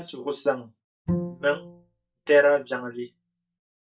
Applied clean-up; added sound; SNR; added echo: neural mask model DeepFilterNet 3.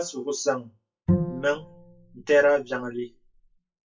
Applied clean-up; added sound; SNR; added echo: classical method WPE with log-MMSE.